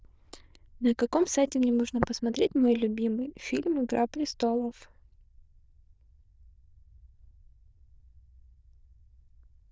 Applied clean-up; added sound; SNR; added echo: neural diffusion model UNIVERSE++.